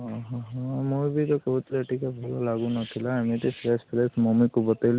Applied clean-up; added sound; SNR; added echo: none; none; none; none.